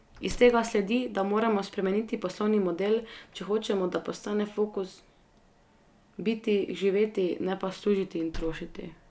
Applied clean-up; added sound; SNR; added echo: none; Slam; 18 dB; none.